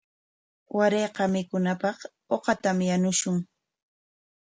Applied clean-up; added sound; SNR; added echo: none; none; none; none.